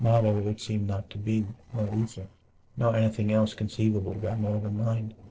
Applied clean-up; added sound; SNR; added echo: neural separator model SepFormer DNS4.